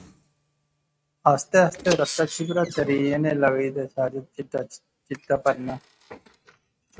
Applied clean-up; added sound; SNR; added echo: neural mask model RNNoise.